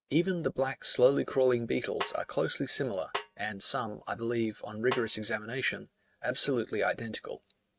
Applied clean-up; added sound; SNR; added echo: neural mask model RNNoise.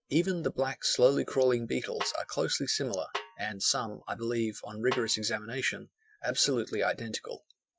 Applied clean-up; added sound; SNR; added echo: classical method Wiener filter.